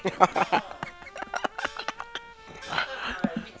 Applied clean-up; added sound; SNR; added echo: none; Trumpet + Gong; 18 dB; none.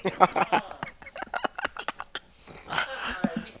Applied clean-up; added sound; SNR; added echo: none; none; none; none.